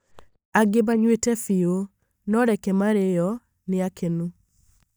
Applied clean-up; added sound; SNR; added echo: neural mask model DeepFilterNet 3.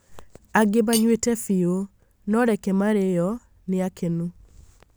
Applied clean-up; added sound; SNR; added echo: none; Cutlery, silverware; 14 dB; none.